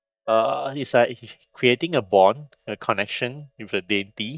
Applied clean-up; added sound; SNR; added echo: neural mask model DeepFilterNet 3.